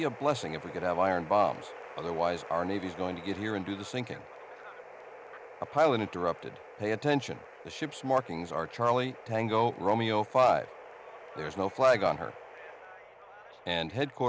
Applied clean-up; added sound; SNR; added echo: none; none; none; none.